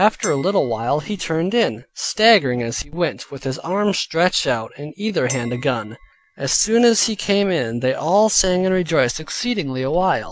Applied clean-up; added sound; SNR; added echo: none; Chink, clink; 20 dB; none.